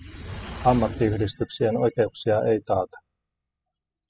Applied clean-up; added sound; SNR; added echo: classical method spectral subtraction.